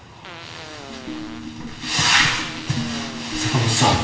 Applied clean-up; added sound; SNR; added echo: none; Fart; 18 dB; reverberation time 1.0 s.